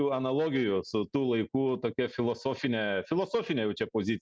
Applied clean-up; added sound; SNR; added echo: none; none; none; none.